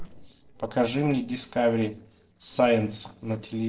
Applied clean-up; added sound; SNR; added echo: neural separator model SepFormer DNS4.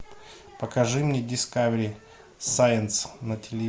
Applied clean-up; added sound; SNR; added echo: none; none; none; none.